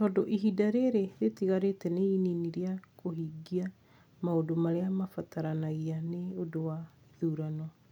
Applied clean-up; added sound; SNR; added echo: none; none; none; none.